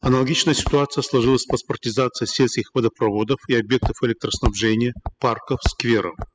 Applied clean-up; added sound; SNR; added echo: classical method spectral subtraction.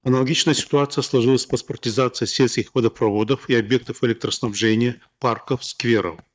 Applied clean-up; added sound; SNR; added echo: neural mask model DeepFilterNet 3.